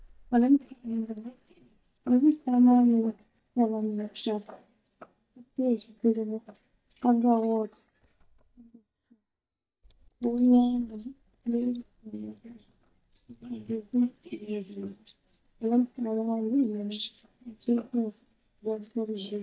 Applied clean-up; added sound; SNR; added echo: neural mask model DeepFilterNet 3.